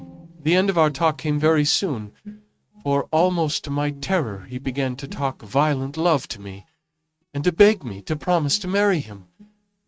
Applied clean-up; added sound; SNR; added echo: neural mask model RNNoise.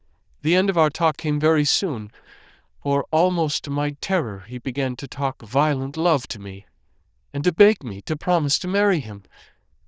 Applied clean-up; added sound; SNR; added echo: neural diffusion model UNIVERSE++.